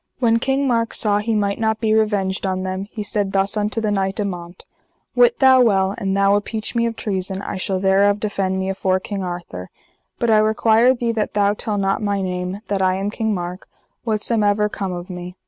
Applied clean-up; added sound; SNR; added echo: none; none; none; none.